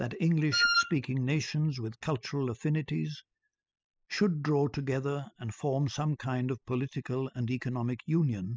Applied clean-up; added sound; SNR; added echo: classical method spectral subtraction.